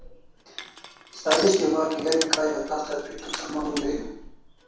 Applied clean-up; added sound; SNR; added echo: none; Crushing; 8 dB; reverberation time 0.7 s.